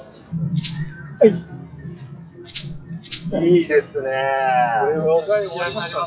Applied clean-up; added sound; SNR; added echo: classical method log-MMSE.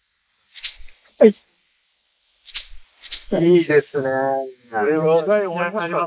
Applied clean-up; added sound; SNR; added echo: neural mask model Resemble Enhance denoiser.